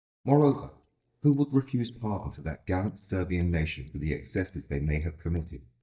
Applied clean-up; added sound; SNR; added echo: neural mask model DeepFilterNet 3.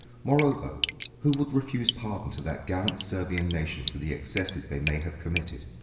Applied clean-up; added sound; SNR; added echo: none; Drip; 6 dB; reverberation time 1.3 s.